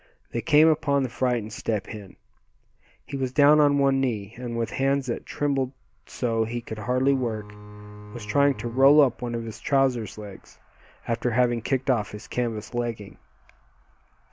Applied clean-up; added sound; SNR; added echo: none; Bowed string instrument; 14 dB; none.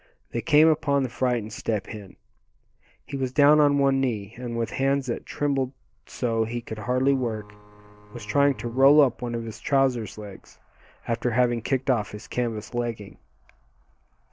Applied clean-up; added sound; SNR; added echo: neural separator model SepFormer DNS4.